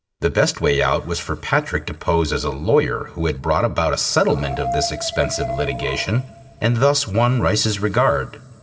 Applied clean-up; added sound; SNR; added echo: none; Dog; 10 dB; reverberation time 2.3 s.